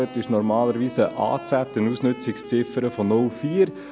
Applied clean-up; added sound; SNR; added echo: none; Wind instrument, woodwind instrument; 16 dB; none.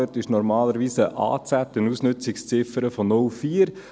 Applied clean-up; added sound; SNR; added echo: none; none; none; none.